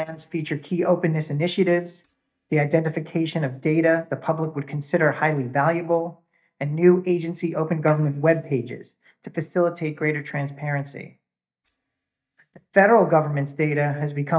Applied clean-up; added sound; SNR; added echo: neural mask model DeepFilterNet 3.